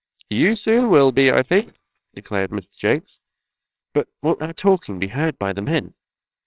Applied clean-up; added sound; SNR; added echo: neural separator model SepFormer WHAMR!.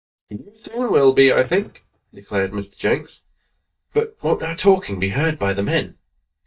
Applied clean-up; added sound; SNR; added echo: neural mask model DeepFilterNet 3.